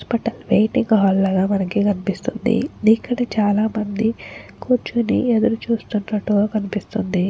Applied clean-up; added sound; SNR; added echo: none; none; none; none.